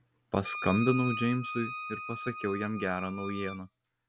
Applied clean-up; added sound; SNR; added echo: none; Wind instrument, woodwind instrument; 8 dB; none.